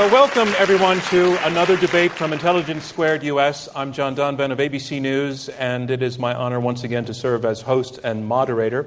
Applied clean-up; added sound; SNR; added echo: none; none; none; none.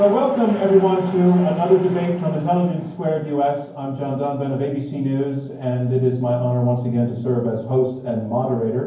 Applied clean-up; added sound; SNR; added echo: none; none; none; reverberation time 0.9 s.